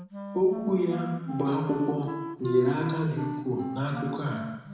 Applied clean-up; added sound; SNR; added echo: none; Wind instrument, woodwind instrument; 8 dB; reverberation time 1.0 s.